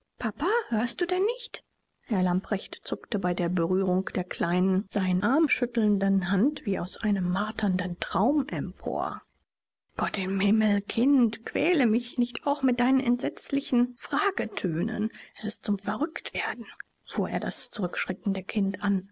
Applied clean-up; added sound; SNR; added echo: none; none; none; none.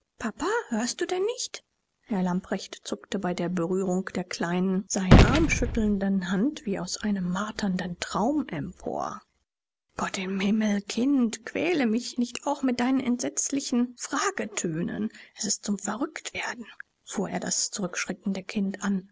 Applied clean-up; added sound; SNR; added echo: none; Gunshot, gunfire; -4 dB; none.